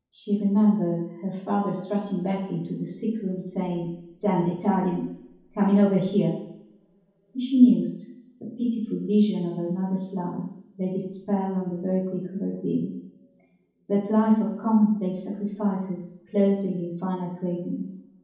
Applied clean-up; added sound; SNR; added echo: none; none; none; reverberation time 0.9 s.